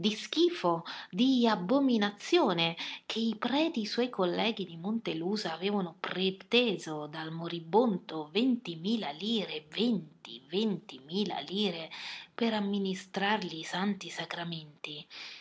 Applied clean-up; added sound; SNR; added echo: none; none; none; none.